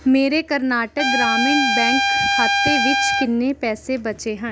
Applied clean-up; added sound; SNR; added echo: none; Trumpet; -2 dB; none.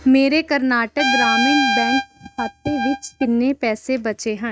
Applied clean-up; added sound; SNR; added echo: neural mask model RNNoise.